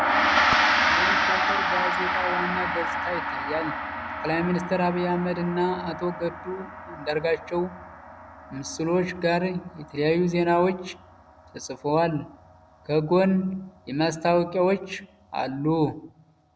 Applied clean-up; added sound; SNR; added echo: none; Gong; 2 dB; none.